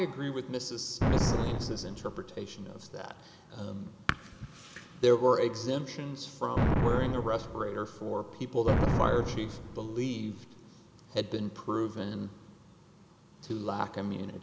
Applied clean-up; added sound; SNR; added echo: none; Explosion; -2 dB; none.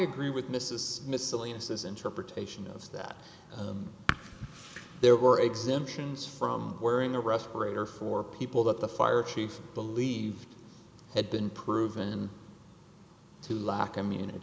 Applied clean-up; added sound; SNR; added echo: none; none; none; none.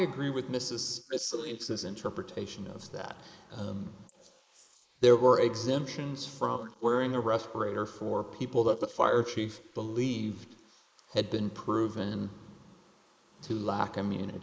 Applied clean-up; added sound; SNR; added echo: neural mask model Resemble Enhance denoiser.